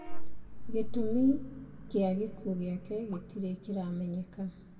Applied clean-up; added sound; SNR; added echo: none; Bus / Vehicle horn, car horn, honking; 20 dB; reverberation time 1.2 s.